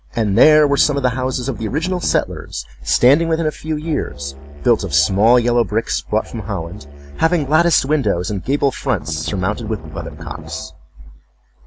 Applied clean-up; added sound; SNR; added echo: none; Musical instrument + Strum; 15 dB; none.